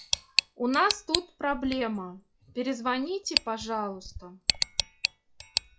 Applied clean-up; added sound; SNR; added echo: classical method log-MMSE.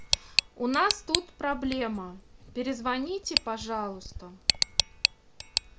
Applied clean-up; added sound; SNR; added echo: none; Tick; -1 dB; none.